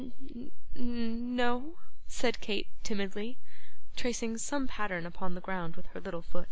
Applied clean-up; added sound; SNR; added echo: none; none; none; none.